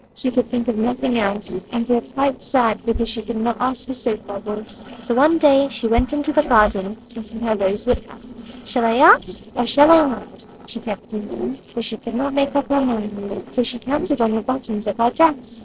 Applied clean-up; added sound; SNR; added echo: neural separator model SepFormer DNS4.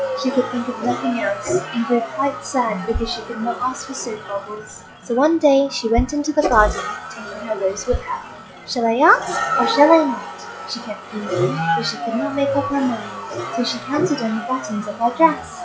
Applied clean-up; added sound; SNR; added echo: classical method log-MMSE.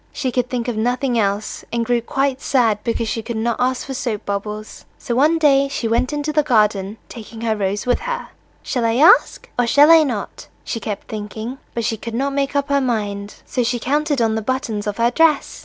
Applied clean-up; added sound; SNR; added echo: none; none; none; none.